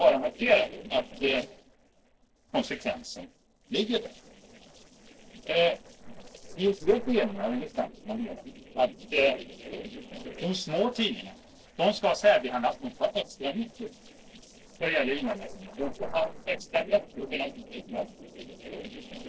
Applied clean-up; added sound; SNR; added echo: neural separator model SepFormer DNS4.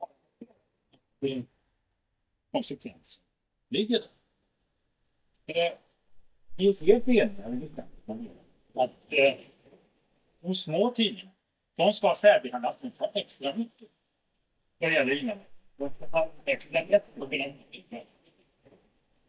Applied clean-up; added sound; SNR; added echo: neural mask model DeepFilterNet 3.